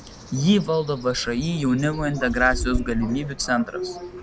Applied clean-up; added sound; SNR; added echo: none; Bird; 10 dB; none.